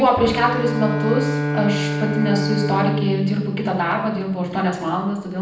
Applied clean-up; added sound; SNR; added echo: none; Bowed string instrument; 4 dB; reverberation time 0.8 s.